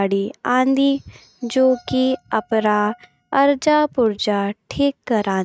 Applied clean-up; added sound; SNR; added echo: neural mask model RNNoise.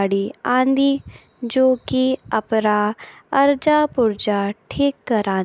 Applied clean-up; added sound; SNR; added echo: none; none; none; none.